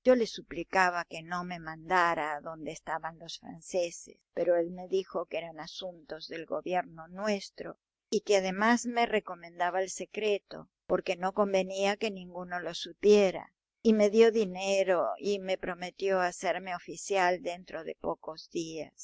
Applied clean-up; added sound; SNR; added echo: none; none; none; none.